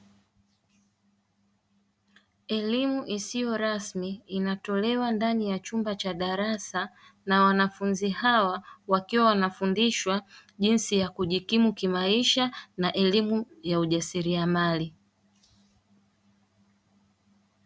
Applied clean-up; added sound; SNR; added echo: none; none; none; none.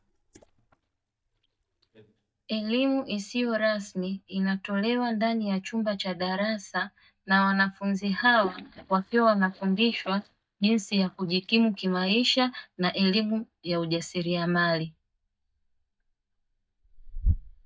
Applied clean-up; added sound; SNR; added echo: neural mask model DeepFilterNet 3.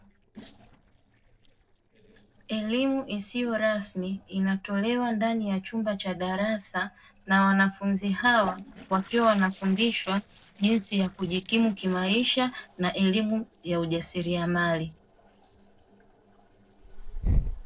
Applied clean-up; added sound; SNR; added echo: neural separator model SepFormer DNS4.